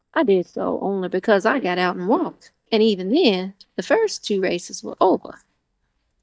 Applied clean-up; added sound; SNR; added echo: neural mask model DeepFilterNet 3.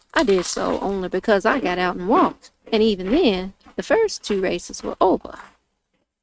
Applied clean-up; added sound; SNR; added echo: neural mask model RNNoise.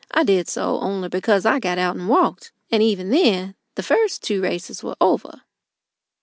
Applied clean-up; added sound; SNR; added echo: none; none; none; none.